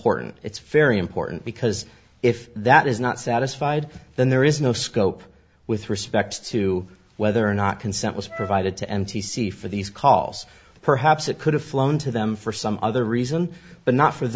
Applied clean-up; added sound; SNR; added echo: none; Wind instrument, woodwind instrument; 16 dB; none.